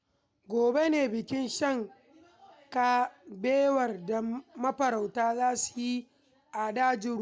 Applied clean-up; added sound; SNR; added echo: none; none; none; none.